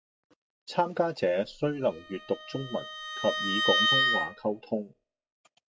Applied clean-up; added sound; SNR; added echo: classical method log-MMSE.